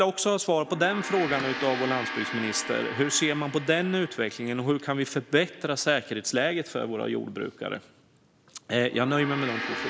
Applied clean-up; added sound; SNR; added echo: none; Gong; 11 dB; none.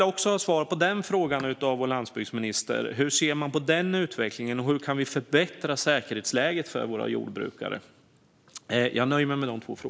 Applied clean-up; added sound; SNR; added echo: none; none; none; none.